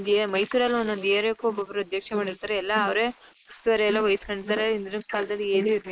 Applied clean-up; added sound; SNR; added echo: neural mask model Resemble Enhance denoiser.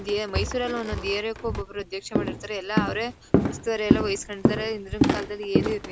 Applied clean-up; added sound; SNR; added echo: none; Walk, footsteps; -3 dB; none.